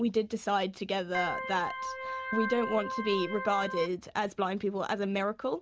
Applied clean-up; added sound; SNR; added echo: none; Organ; 5 dB; none.